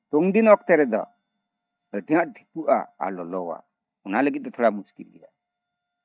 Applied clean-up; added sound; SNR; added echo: neural mask model DeepFilterNet 3.